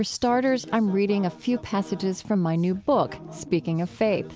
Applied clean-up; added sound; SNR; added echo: none; none; none; none.